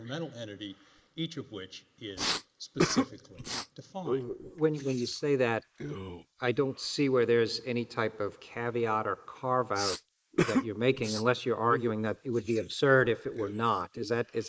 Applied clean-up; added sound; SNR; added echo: neural mask model Resemble Enhance denoiser.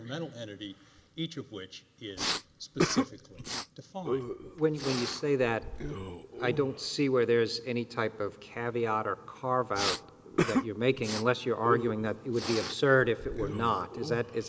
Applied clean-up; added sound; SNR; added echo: none; Respiratory sounds; 6 dB; none.